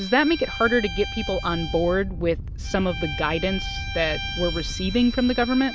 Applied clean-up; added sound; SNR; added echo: none; Wind + Bowed string instrument; 7 dB; none.